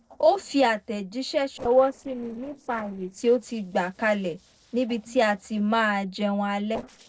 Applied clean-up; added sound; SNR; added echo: neural separator model SepFormer DNS4.